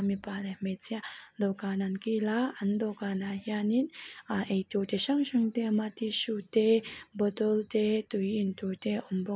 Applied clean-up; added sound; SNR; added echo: none; none; none; none.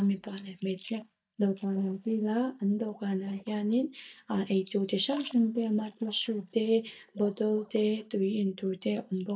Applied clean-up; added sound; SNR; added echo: neural mask model DeepFilterNet 3.